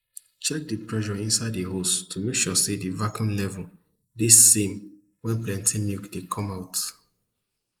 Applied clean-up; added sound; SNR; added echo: neural mask model Resemble Enhance denoiser.